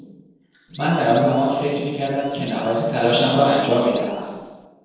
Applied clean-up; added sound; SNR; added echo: neural separator model SepFormer DNS4.